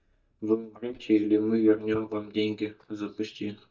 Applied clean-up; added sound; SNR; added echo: neural mask model DeepFilterNet 3.